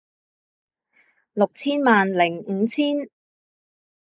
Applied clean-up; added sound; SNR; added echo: neural mask model Resemble Enhance denoiser.